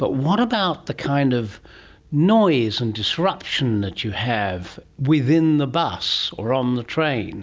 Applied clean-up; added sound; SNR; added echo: none; none; none; none.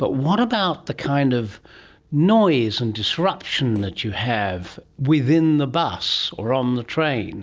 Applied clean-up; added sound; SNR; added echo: neural separator model SepFormer DNS4.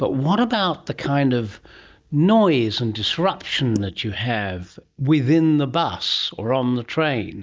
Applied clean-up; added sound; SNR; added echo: neural mask model DeepFilterNet 3.